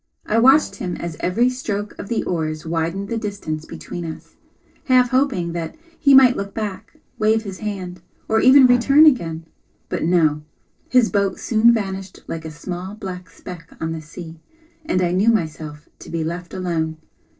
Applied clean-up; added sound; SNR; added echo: neural separator model SepFormer DNS4.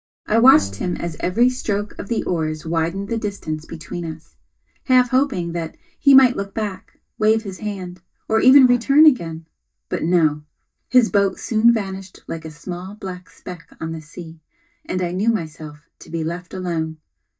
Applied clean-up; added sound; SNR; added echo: neural mask model DeepFilterNet 3.